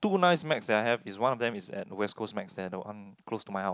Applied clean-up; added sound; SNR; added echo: none; none; none; none.